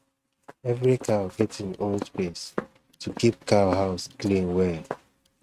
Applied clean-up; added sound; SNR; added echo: neural mask model RNNoise.